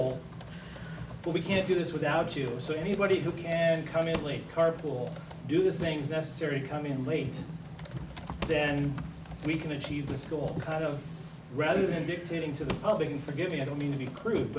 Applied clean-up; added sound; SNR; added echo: none; Drawer open or close / Wood; 17 dB; none.